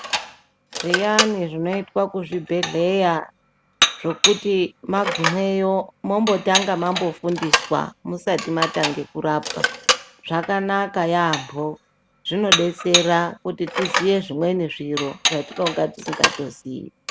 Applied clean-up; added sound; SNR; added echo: none; Dishes, pots, and pans; 3 dB; none.